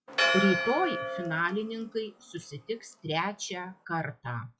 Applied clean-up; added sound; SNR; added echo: classical method log-MMSE.